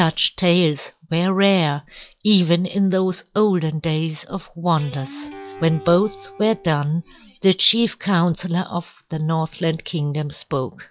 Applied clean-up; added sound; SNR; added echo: classical method log-MMSE.